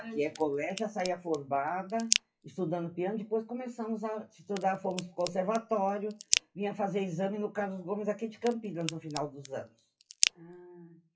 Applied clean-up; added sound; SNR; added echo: classical method WPE with log-MMSE.